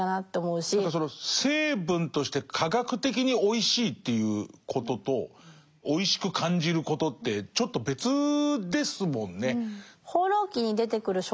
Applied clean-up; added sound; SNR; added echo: none; none; none; none.